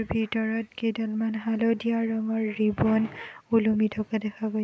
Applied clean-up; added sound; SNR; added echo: none; none; none; none.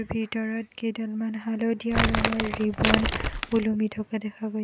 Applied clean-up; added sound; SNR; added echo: none; Crumpling, crinkling; -2 dB; none.